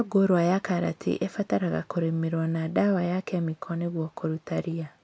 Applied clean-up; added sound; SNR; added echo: none; none; none; none.